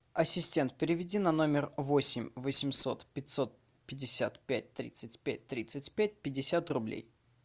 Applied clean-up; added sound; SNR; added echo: none; none; none; none.